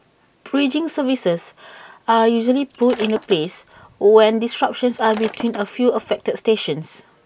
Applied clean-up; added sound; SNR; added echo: none; Shatter; 17 dB; none.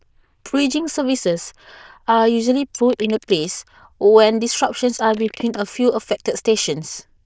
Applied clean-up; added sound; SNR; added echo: neural diffusion model UNIVERSE++.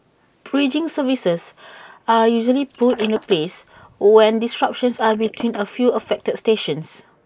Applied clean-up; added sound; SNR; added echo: neural mask model Resemble Enhance denoiser.